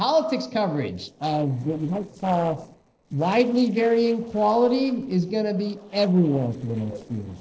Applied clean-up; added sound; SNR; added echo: neural separator model SepFormer DNS4.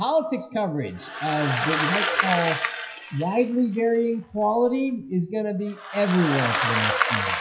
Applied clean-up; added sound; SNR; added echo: classical method WPE with log-MMSE.